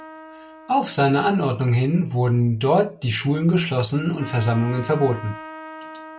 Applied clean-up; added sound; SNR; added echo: none; Trumpet; 19 dB; none.